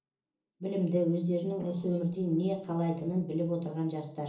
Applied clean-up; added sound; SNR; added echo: neural separator model SepFormer DNS4.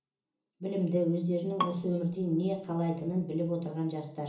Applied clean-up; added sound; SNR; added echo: none; Bowed string instrument; 10 dB; reverberation time 0.7 s.